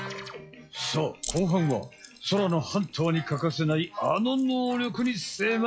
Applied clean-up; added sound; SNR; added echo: classical method log-MMSE.